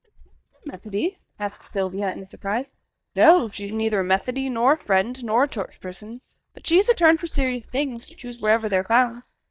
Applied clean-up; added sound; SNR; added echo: neural mask model DeepFilterNet 3.